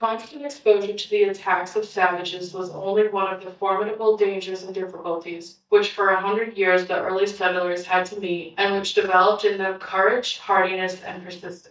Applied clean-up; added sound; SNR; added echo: neural mask model DeepFilterNet 3.